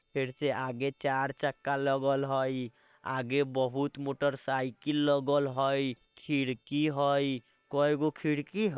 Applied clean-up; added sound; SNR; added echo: neural separator model SepFormer WHAM!.